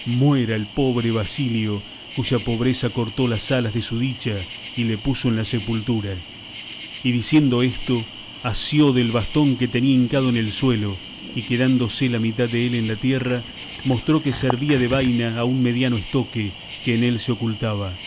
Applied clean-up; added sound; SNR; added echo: none; Cricket; 13 dB; none.